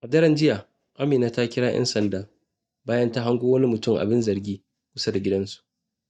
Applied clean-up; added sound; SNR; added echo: neural mask model DeepFilterNet 3.